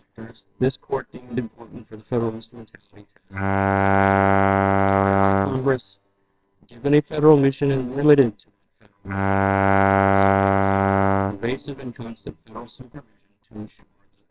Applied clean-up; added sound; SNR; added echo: neural separator model SepFormer WHAMR!.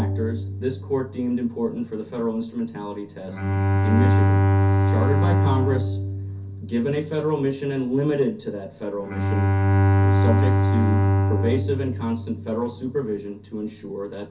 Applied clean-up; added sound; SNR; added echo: none; Bowed string instrument; -4 dB; reverberation time 0.3 s.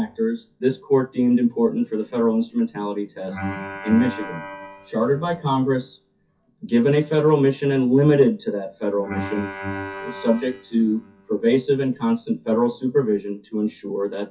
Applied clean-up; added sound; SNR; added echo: classical method WPE with log-MMSE.